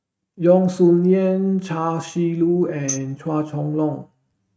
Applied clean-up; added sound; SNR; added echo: neural mask model RNNoise.